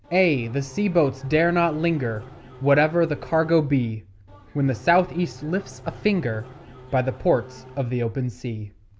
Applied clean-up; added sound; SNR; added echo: none; Race car, auto racing / Engine starting; 20 dB; none.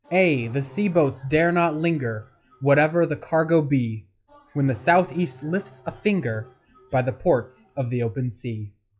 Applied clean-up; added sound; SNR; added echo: classical method log-MMSE.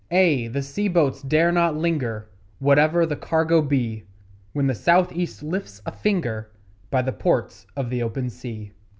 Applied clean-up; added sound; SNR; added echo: none; none; none; none.